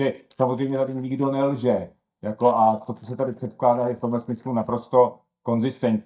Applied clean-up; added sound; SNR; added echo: neural mask model DeepFilterNet 3.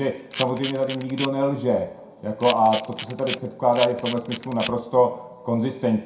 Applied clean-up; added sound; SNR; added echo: none; Camera; 10 dB; reverberation time 0.5 s.